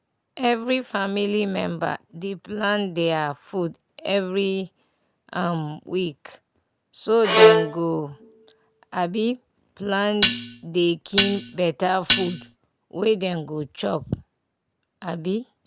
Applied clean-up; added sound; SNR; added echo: none; Dishes, pots, and pans + Bowed string instrument; -3 dB; none.